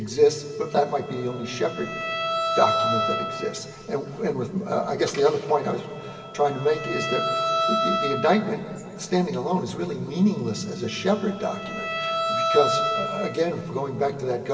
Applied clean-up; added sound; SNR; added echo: none; Bowed string instrument; 4 dB; reverberation time 2.5 s.